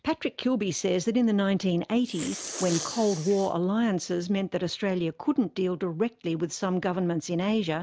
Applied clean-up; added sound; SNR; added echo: none; Respiratory sounds; 13 dB; none.